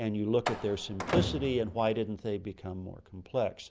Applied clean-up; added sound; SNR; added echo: none; Slam; 6 dB; none.